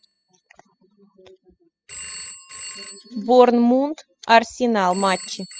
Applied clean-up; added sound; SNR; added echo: classical method spectral subtraction.